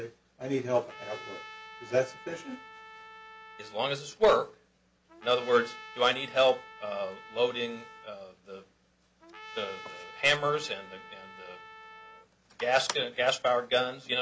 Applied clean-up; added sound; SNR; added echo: none; Trumpet; 17 dB; none.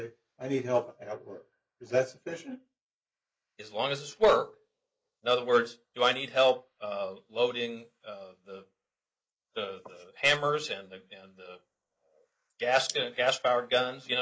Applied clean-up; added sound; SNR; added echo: neural mask model Resemble Enhance denoiser.